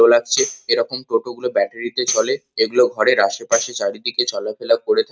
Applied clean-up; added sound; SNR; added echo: neural mask model RNNoise.